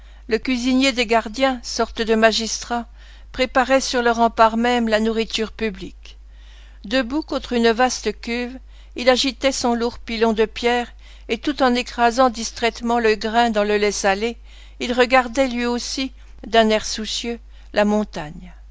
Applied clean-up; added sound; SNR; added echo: none; none; none; none.